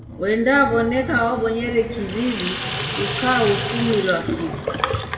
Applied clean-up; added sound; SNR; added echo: none; Sink (filling or washing) / Water tap, faucet; 4 dB; reverberation time 1.3 s.